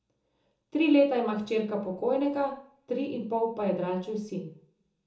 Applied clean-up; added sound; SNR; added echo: none; none; none; reverberation time 1.0 s.